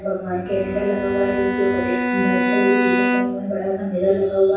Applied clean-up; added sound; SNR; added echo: none; Bowed string instrument; 2 dB; reverberation time 0.7 s.